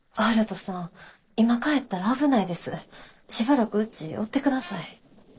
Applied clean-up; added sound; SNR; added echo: neural separator model SepFormer DNS4.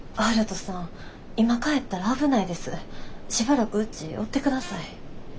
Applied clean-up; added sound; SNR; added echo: none; Harmonica; 20 dB; none.